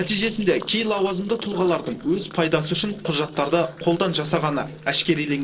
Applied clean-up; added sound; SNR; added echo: neural separator model SepFormer DNS4.